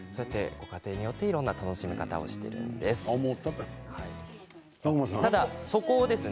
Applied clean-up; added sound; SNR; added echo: none; none; none; none.